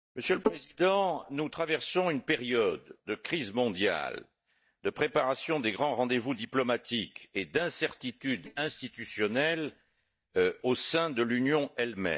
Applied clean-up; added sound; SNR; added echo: neural mask model DeepFilterNet 3.